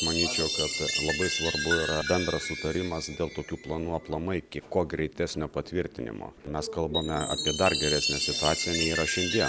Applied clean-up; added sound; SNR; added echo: none; Chime; 3 dB; none.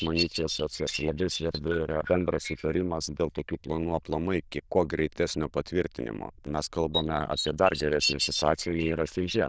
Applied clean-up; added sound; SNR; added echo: neural diffusion model UNIVERSE++.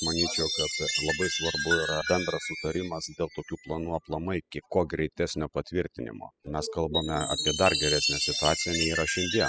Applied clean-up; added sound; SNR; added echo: classical method spectral subtraction.